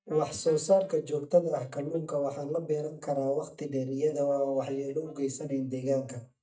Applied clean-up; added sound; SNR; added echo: neural mask model DeepFilterNet 3.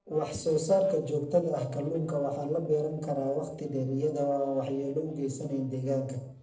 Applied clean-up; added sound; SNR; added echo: neural separator model SepFormer DNS4.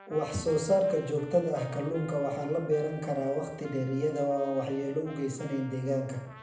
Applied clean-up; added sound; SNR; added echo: none; Trumpet; 19 dB; reverberation time 0.7 s.